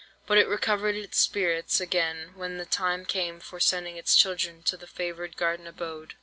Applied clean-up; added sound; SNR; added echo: none; none; none; none.